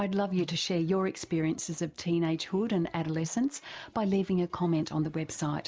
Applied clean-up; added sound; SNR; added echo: neural mask model Resemble Enhance denoiser.